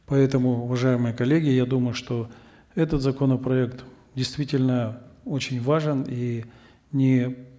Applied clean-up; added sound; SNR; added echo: none; none; none; none.